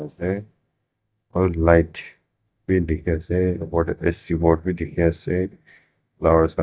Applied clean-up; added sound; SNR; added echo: neural mask model DeepFilterNet 3.